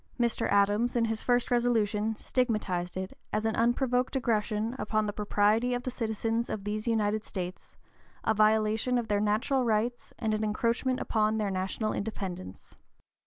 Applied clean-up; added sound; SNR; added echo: none; none; none; none.